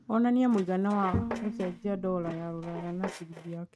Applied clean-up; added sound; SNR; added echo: neural mask model RNNoise.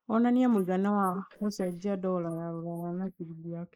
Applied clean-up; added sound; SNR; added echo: neural mask model Resemble Enhance denoiser.